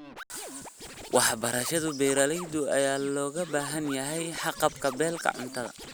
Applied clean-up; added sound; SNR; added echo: none; Scratching (performance technique); 15 dB; none.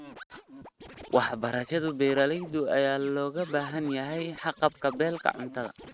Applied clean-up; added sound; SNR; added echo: neural mask model RNNoise.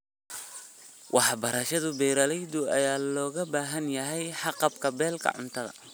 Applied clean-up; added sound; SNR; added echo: none; none; none; none.